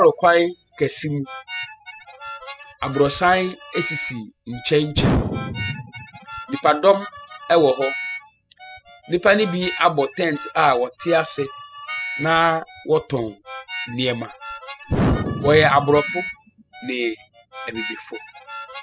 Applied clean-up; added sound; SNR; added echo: classical method spectral subtraction.